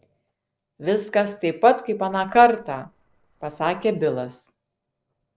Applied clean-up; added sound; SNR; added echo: neural separator model SepFormer DNS4.